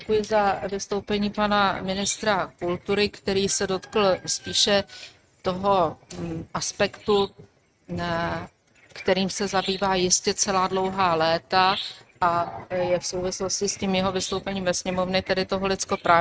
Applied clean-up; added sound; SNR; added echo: neural mask model RNNoise.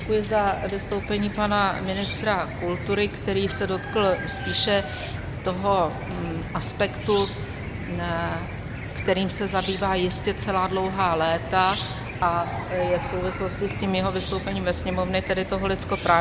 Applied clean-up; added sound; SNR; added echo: none; Cricket / Chicken, rooster; 7 dB; none.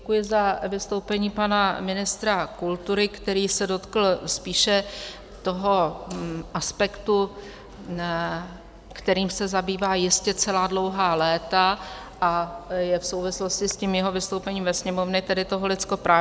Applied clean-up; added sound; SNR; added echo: none; none; none; none.